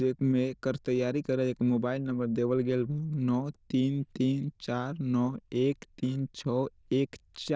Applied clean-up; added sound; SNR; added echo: neural diffusion model UNIVERSE++.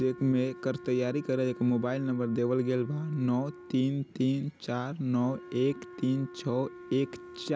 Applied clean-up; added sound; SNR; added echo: none; Wind instrument, woodwind instrument; 18 dB; none.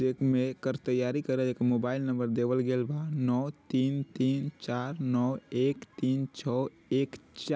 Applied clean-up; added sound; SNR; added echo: none; none; none; none.